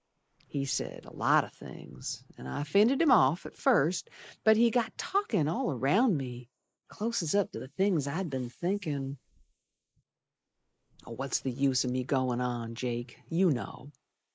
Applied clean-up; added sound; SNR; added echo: neural mask model Resemble Enhance denoiser.